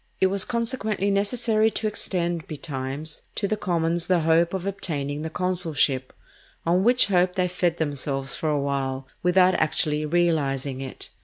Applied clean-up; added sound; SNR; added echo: none; none; none; none.